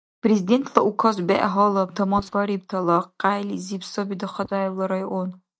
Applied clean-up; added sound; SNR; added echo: neural mask model DeepFilterNet 3.